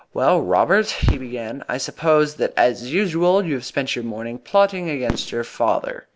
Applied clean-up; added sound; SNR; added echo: none; Fireworks; 16 dB; none.